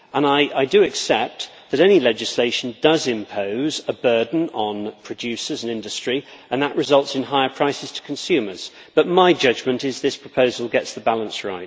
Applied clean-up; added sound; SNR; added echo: none; none; none; none.